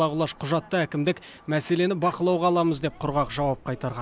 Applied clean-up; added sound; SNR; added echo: none; none; none; none.